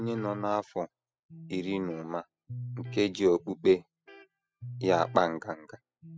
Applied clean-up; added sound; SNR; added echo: classical method spectral subtraction.